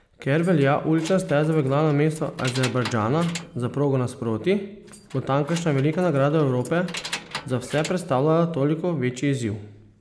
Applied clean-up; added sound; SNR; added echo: none; Keys jangling; 16 dB; none.